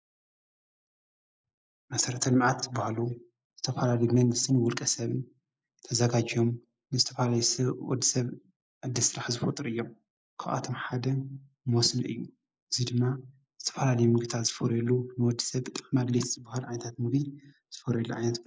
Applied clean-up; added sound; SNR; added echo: neural mask model Resemble Enhance denoiser.